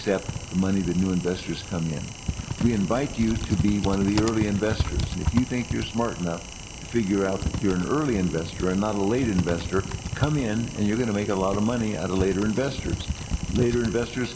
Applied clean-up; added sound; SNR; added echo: none; Typing; 7 dB; none.